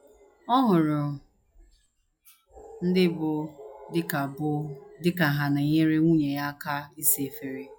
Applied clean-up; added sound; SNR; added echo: classical method log-MMSE.